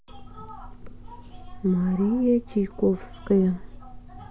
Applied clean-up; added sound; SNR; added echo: none; none; none; none.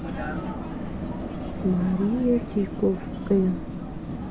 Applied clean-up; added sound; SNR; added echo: none; Vehicle; 5 dB; none.